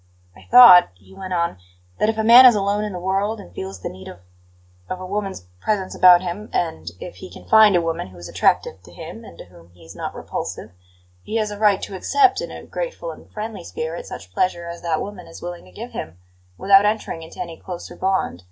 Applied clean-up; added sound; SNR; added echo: none; none; none; none.